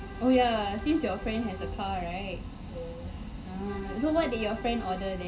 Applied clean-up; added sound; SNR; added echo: none; Bowed string instrument; 15 dB; reverberation time 0.2 s.